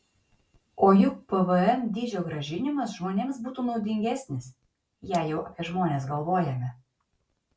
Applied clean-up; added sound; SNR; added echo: none; none; none; none.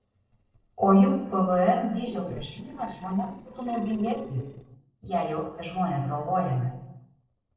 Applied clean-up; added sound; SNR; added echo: neural separator model SepFormer DNS4.